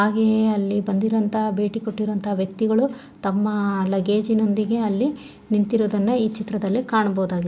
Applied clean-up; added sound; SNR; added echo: none; none; none; none.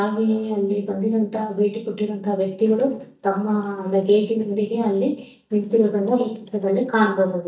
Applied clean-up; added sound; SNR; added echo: neural mask model DeepFilterNet 3.